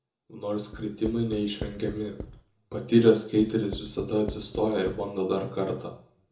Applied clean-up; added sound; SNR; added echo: none; Writing; 13 dB; reverberation time 0.6 s.